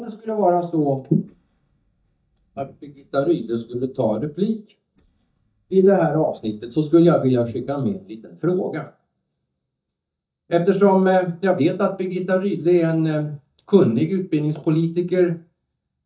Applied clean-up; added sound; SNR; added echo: neural mask model DeepFilterNet 3.